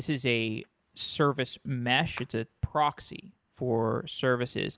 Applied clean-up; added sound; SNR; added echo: none; Clapping; 15 dB; none.